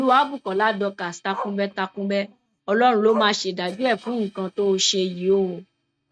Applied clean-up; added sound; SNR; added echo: neural mask model RNNoise.